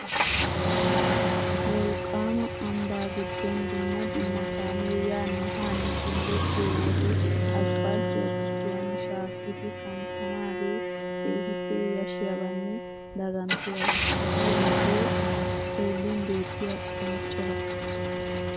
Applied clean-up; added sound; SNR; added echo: none; Bowed string instrument + Car; -5 dB; none.